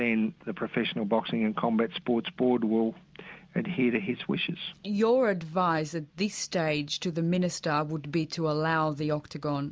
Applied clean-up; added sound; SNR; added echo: none; none; none; none.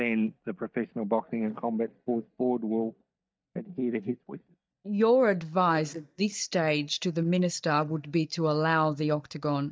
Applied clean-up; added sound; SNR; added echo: neural mask model DeepFilterNet 3.